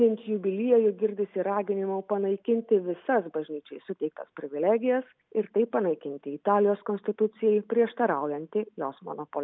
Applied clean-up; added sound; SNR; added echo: none; none; none; none.